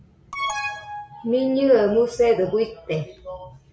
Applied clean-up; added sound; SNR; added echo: none; Alarm; 8 dB; none.